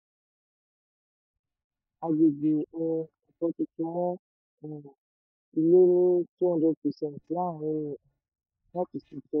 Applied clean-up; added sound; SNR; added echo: neural mask model DeepFilterNet 3.